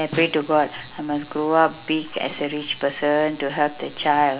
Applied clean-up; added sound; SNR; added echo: none; Snare drum; 15 dB; reverberation time 0.2 s.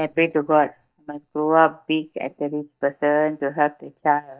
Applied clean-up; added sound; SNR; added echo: neural mask model DeepFilterNet 3.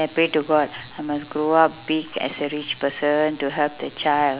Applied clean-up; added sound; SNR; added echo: none; none; none; none.